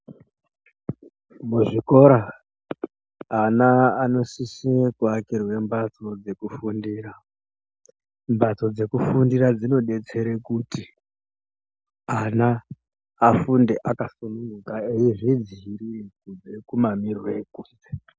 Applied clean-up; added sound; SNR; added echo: none; none; none; none.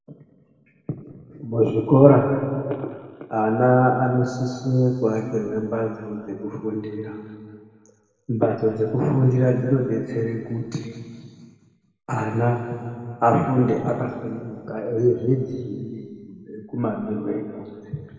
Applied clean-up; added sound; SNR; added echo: none; none; none; reverberation time 2.1 s.